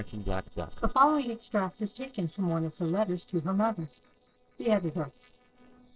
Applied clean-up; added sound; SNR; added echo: neural separator model SepFormer DNS4.